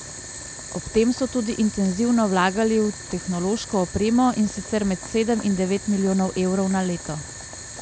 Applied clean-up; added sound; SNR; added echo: none; Boiling; 13 dB; none.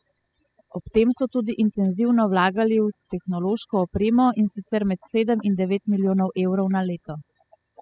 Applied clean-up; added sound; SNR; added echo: classical method spectral subtraction.